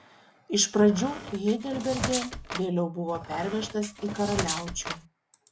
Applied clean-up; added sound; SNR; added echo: none; Squeak; 7 dB; none.